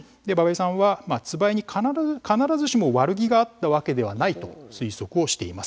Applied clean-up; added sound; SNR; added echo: none; none; none; none.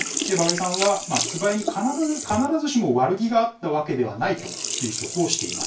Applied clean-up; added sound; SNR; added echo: none; Sink (filling or washing); 6 dB; reverberation time 0.2 s.